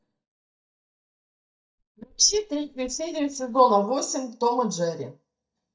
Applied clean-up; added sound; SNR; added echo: neural mask model DeepFilterNet 3.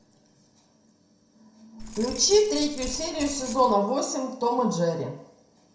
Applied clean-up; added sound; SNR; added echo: none; Keys jangling; 11 dB; reverberation time 0.5 s.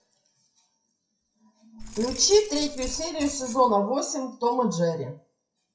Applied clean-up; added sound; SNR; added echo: classical method WPE with log-MMSE.